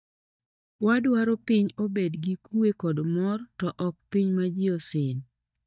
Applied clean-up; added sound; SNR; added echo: neural mask model DeepFilterNet 3.